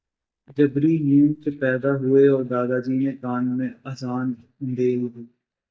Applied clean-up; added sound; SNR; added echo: neural mask model DeepFilterNet 3.